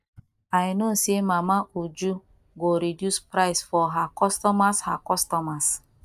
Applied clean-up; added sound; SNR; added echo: neural mask model DeepFilterNet 3.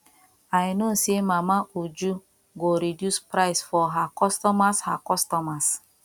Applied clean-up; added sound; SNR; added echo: none; none; none; none.